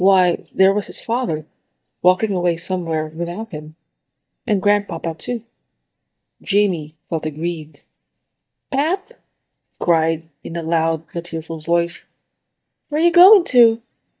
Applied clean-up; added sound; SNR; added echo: neural mask model DeepFilterNet 3.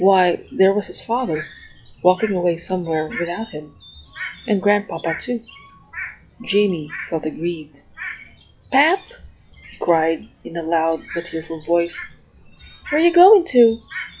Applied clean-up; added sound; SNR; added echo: classical method log-MMSE.